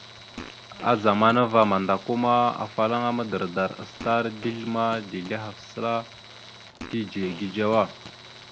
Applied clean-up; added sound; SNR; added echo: none; Fart + Tools; 17 dB; none.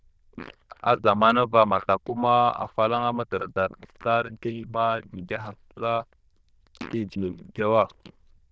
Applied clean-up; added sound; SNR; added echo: neural diffusion model UNIVERSE++.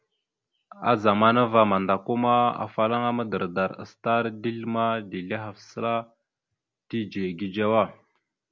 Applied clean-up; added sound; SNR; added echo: none; none; none; none.